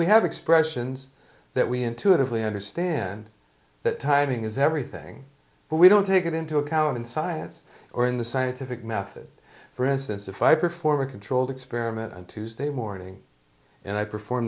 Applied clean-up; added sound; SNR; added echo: none; none; none; none.